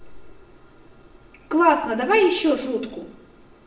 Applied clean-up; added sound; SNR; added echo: none; none; none; reverberation time 0.8 s.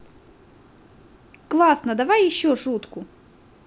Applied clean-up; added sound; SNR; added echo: none; none; none; none.